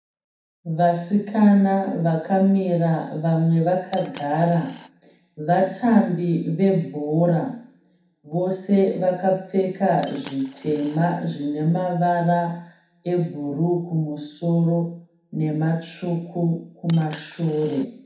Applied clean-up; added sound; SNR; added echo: none; Coin (dropping); 20 dB; reverberation time 0.6 s.